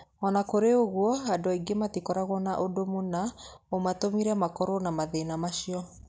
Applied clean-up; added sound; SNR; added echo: none; none; none; none.